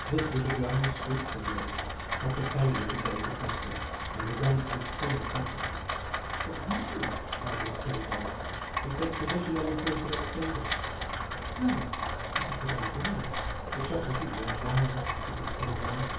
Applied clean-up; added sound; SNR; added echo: none; Rain; 0 dB; reverberation time 2.2 s.